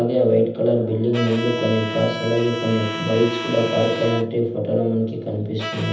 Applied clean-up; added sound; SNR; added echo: none; Bowed string instrument; 10 dB; reverberation time 0.8 s.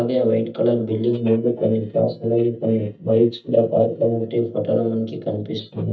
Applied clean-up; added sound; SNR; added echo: neural mask model DeepFilterNet 3.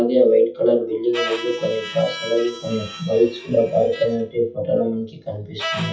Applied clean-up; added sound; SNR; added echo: classical method WPE with log-MMSE.